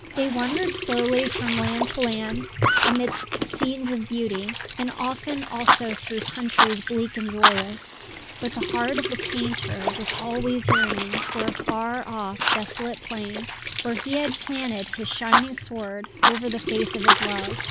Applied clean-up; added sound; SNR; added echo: none; Squeak / Trickle, dribble / Sink (filling or washing) + Fire; -2 dB; none.